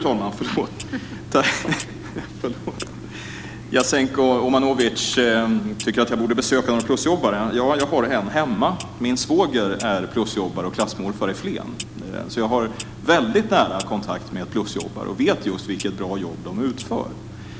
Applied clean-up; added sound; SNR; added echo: none; Clock; 13 dB; none.